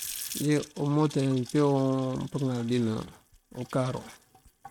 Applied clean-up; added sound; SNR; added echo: neural mask model RNNoise.